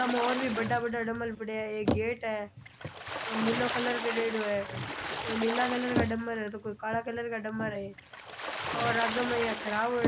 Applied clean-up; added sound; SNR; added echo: none; Water / Splash, splatter + Bicycle; 3 dB; none.